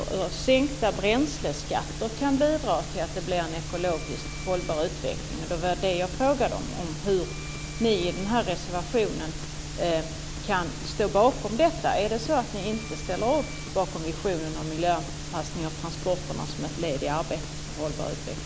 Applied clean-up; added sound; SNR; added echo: none; Wind instrument, woodwind instrument; 20 dB; none.